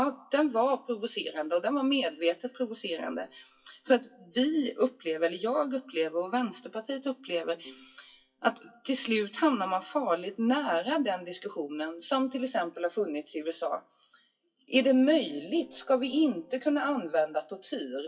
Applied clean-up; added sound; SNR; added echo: classical method WPE with log-MMSE.